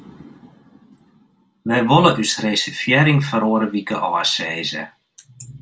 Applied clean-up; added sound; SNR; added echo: none; none; none; none.